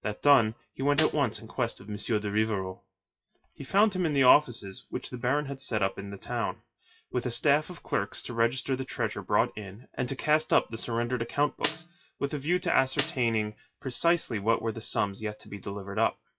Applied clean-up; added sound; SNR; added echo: classical method WPE with log-MMSE.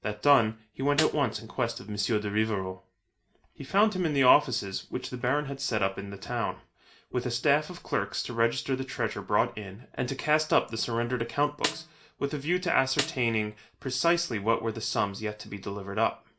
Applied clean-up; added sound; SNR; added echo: none; Snare drum; 8 dB; reverberation time 0.3 s.